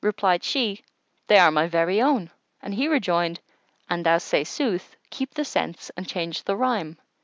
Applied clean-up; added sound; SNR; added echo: none; none; none; none.